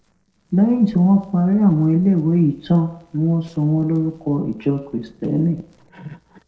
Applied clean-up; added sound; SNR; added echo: neural separator model SepFormer DNS4.